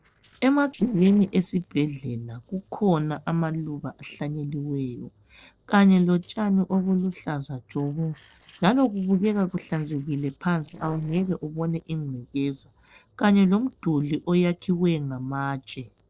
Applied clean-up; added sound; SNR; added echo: neural separator model SepFormer DNS4.